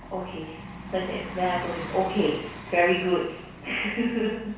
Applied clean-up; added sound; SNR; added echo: none; Bus; 11 dB; reverberation time 0.6 s.